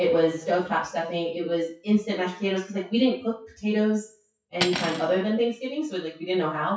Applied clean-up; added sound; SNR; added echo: classical method WPE with log-MMSE.